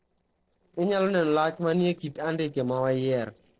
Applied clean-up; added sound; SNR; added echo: neural separator model SepFormer DNS4.